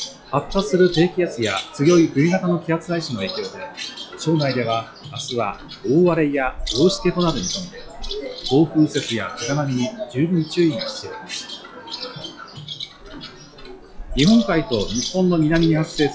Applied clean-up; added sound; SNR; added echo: classical method log-MMSE.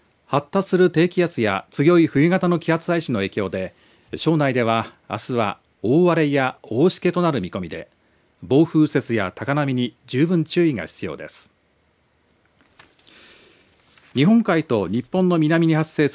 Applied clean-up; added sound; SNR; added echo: none; none; none; none.